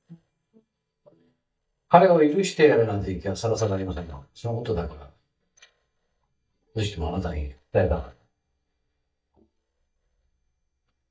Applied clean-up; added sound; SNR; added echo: neural mask model DeepFilterNet 3.